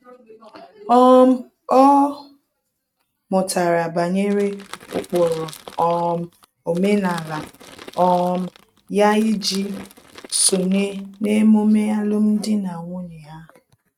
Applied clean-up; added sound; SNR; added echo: neural mask model RNNoise.